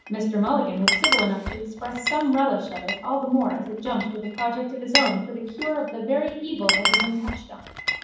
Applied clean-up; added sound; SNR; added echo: none; Glass; 2 dB; reverberation time 1.2 s.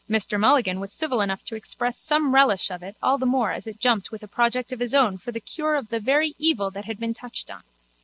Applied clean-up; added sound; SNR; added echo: none; none; none; none.